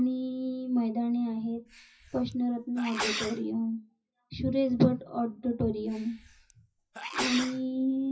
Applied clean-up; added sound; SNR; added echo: classical method WPE with log-MMSE.